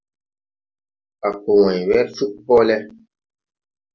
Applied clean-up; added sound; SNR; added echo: none; none; none; none.